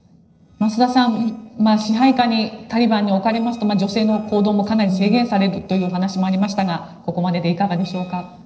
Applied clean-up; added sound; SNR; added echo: neural separator model SepFormer DNS4.